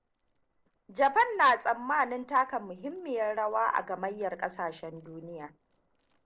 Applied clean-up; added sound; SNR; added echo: neural separator model SepFormer DNS4.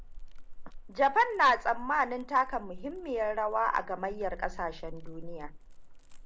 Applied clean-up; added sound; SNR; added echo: none; Crackle; 10 dB; none.